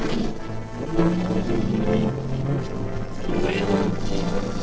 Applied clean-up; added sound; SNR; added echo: neural separator model SepFormer DNS4.